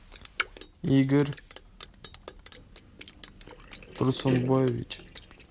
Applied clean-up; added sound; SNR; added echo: none; Drip; 11 dB; none.